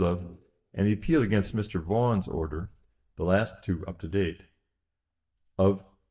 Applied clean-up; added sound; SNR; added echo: neural mask model DeepFilterNet 3.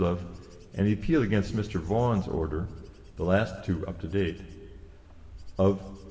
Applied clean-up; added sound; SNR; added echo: none; Wind / Bird / Insect; 18 dB; reverberation time 1.8 s.